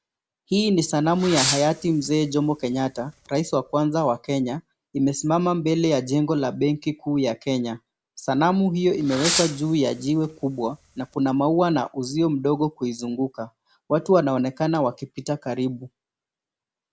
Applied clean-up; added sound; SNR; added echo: none; Fireworks; 9 dB; none.